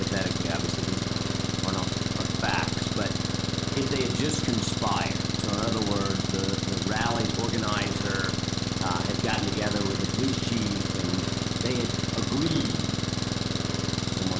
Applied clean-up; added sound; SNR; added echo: none; Engine; -4 dB; none.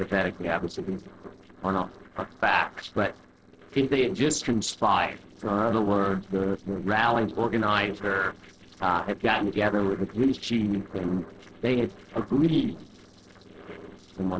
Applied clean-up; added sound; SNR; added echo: neural separator model SepFormer DNS4.